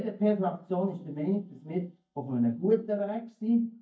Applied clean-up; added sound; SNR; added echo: neural mask model DeepFilterNet 3.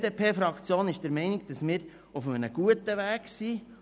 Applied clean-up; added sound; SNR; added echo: none; none; none; none.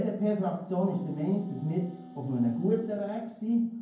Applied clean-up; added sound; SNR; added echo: none; Wind instrument, woodwind instrument; 20 dB; reverberation time 0.9 s.